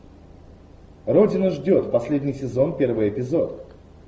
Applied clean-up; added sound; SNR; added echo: none; none; none; none.